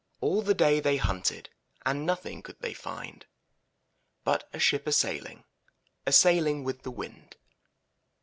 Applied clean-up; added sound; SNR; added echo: none; none; none; none.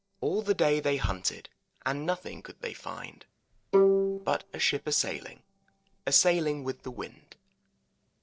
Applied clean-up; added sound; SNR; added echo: neural separator model SepFormer DNS4.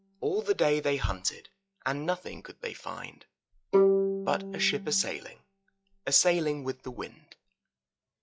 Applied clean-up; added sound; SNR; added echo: classical method log-MMSE.